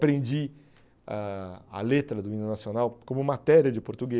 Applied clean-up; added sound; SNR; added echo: none; none; none; none.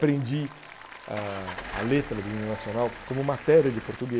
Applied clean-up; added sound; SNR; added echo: none; Engine starting / Car + Applause; 13 dB; none.